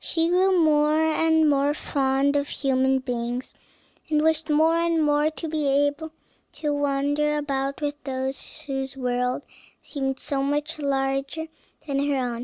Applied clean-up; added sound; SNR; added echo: none; none; none; none.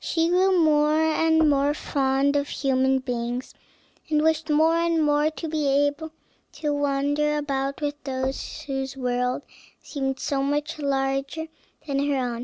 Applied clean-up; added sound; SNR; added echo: none; Knock / Wood; 19 dB; none.